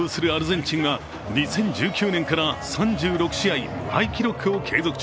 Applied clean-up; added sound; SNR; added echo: none; none; none; none.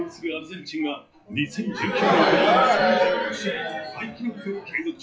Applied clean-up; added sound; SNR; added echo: classical method WPE with log-MMSE.